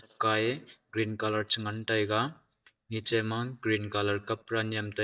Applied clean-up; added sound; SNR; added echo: neural mask model DeepFilterNet 3.